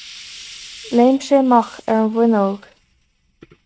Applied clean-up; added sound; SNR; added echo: neural mask model RNNoise.